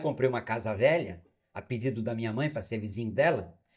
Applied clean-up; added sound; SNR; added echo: neural mask model DeepFilterNet 3.